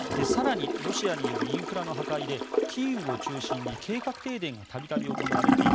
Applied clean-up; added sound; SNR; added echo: none; Toilet flush / Gurgling; -4 dB; none.